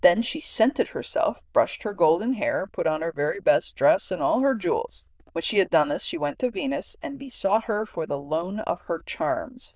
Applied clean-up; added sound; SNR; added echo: neural diffusion model UNIVERSE++.